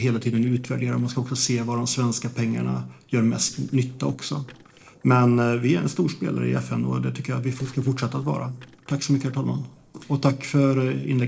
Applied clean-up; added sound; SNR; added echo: neural separator model SepFormer DNS4.